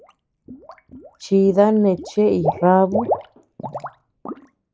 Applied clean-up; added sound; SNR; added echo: neural mask model Resemble Enhance denoiser.